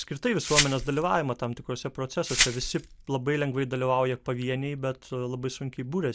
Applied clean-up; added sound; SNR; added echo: none; Glass; 2 dB; none.